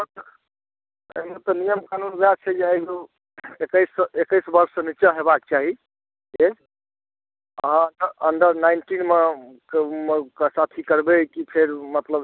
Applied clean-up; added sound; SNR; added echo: none; none; none; none.